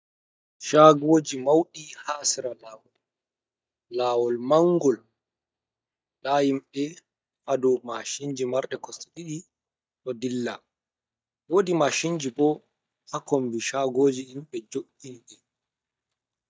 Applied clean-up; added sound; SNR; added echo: neural mask model DeepFilterNet 3.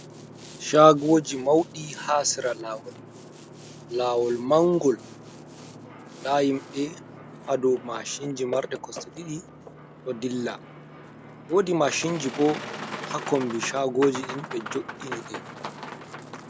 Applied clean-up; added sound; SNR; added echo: none; Boat, Water vehicle; 14 dB; none.